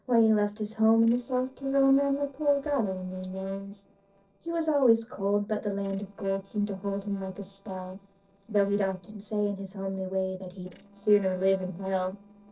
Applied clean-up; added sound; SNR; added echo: neural separator model SepFormer DNS4.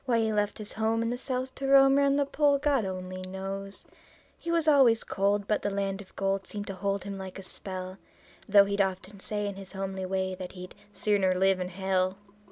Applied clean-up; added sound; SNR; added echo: none; none; none; none.